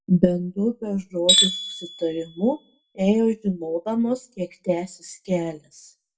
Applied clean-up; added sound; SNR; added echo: none; Tools; 2 dB; reverberation time 0.2 s.